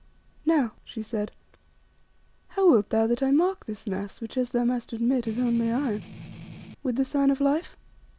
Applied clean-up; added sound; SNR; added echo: none; Strum; 14 dB; none.